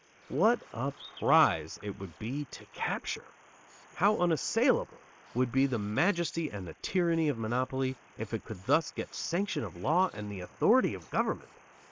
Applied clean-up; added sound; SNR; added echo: neural mask model Resemble Enhance denoiser.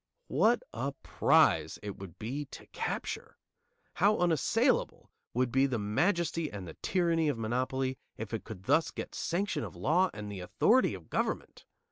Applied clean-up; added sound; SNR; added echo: none; none; none; none.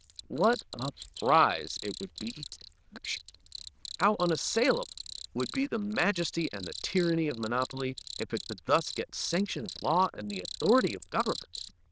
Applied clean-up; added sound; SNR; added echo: neural diffusion model UNIVERSE++.